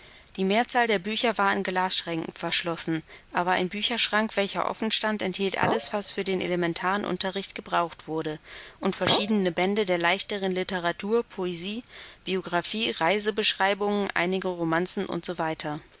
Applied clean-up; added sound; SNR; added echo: none; Chink, clink; 8 dB; none.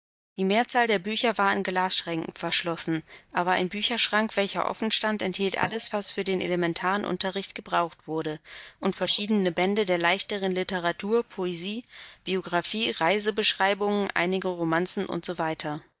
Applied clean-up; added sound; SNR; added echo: neural mask model DeepFilterNet 3.